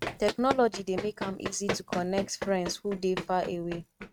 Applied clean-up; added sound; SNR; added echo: neural mask model RNNoise.